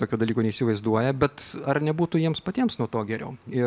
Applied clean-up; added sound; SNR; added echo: none; none; none; none.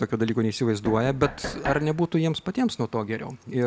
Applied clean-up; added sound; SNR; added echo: none; Knock; 10 dB; none.